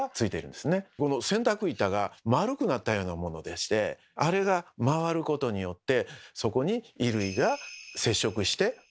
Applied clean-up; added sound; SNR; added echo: none; none; none; none.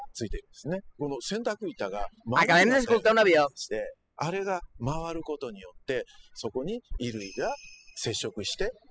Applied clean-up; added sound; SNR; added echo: classical method spectral subtraction.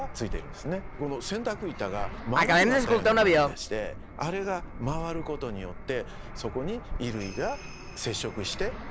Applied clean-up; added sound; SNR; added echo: none; Fixed-wing aircraft, airplane; -4 dB; none.